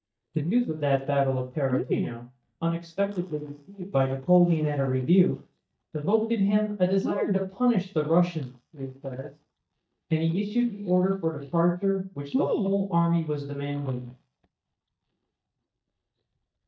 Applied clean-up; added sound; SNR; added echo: neural mask model DeepFilterNet 3.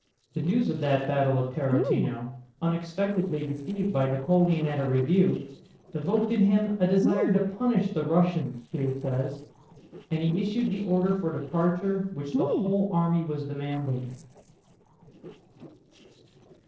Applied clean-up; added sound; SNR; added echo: neural separator model SepFormer DNS4.